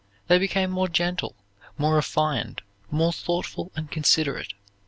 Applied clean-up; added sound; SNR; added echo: none; none; none; none.